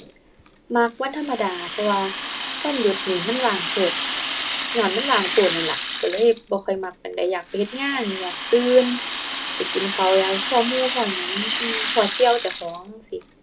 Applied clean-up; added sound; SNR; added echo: none; Rattle (instrument); 1 dB; none.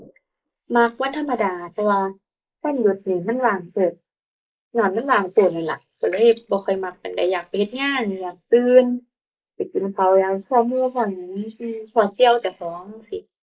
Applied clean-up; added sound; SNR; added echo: neural mask model Resemble Enhance denoiser.